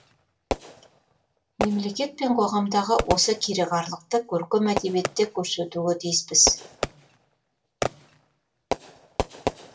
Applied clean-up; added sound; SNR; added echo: none; Fireworks; 7 dB; reverberation time 0.2 s.